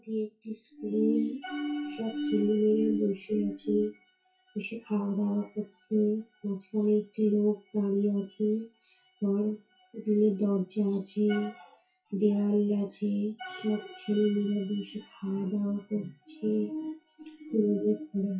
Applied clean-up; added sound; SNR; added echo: classical method WPE with log-MMSE.